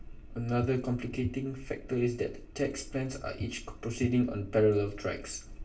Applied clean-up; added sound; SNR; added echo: none; Walk, footsteps / Bird vocalization, bird call, bird song; 13 dB; reverberation time 0.3 s.